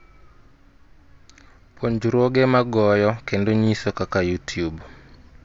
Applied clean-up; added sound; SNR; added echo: none; none; none; none.